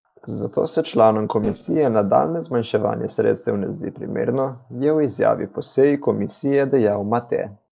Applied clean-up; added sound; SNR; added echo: neural separator model SepFormer DNS4.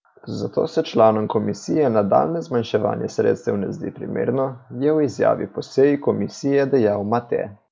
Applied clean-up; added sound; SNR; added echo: none; none; none; none.